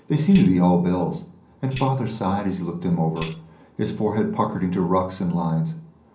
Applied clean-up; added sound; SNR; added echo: none; Tambourine; 19 dB; reverberation time 0.6 s.